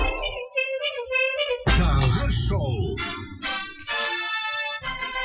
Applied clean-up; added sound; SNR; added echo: classical method Wiener filter.